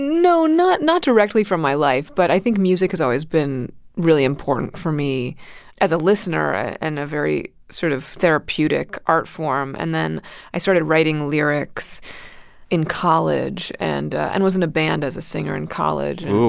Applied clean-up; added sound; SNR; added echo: none; none; none; none.